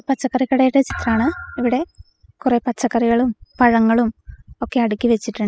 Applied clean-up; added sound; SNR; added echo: classical method spectral subtraction.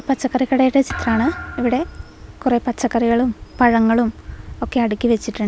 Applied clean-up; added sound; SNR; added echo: none; Thump, thud; 15 dB; none.